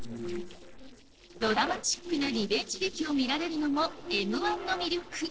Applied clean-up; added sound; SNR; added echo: neural separator model SepFormer DNS4.